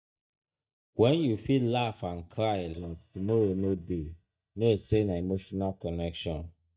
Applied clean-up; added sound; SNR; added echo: neural mask model DeepFilterNet 3.